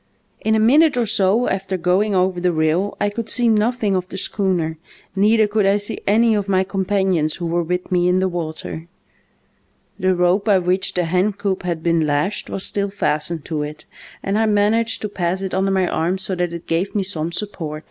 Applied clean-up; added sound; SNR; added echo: none; none; none; none.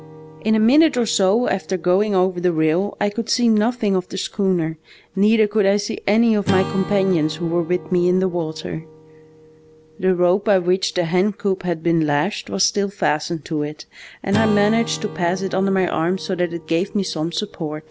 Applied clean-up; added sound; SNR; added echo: none; Acoustic guitar / Strum; 16 dB; none.